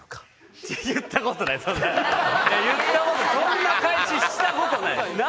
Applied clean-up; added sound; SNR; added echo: none; none; none; none.